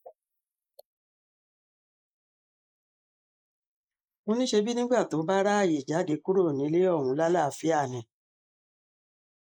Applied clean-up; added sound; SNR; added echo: neural mask model Resemble Enhance denoiser.